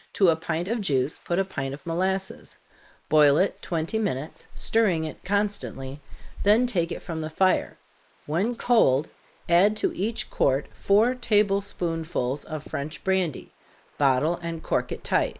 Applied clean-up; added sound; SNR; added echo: neural mask model Resemble Enhance denoiser.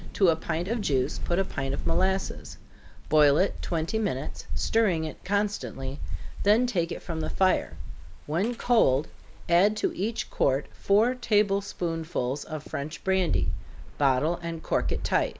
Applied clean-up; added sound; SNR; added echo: none; Thunder / Rain; 3 dB; none.